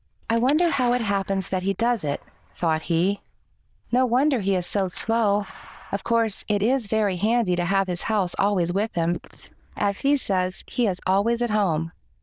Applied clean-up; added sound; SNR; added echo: neural diffusion model UNIVERSE++.